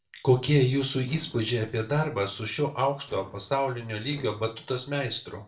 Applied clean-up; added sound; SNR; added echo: neural separator model SepFormer DNS4.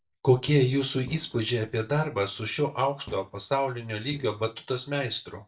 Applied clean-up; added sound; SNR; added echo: neural mask model DeepFilterNet 3.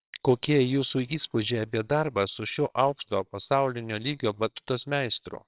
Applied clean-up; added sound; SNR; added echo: neural separator model SepFormer WHAMR!.